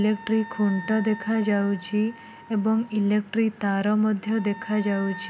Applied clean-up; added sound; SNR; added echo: none; Wind instrument, woodwind instrument; 18 dB; none.